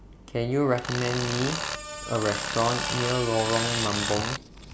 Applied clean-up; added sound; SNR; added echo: none; Tools + Screech; 4 dB; none.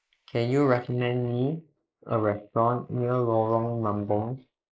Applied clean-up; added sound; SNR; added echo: neural mask model Resemble Enhance denoiser.